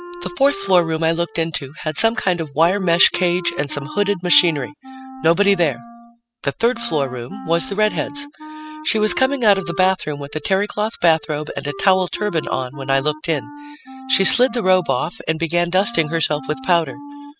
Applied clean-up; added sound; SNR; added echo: classical method spectral subtraction.